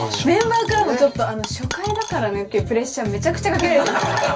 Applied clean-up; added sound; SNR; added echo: none; Coin (dropping); 12 dB; reverberation time 0.2 s.